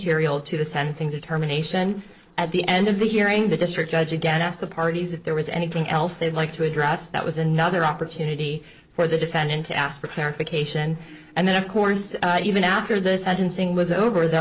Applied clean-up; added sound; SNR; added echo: neural separator model SepFormer DNS4.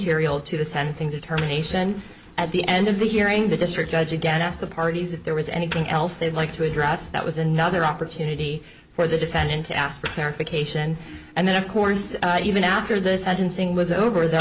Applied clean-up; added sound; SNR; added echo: none; Wood; 20 dB; none.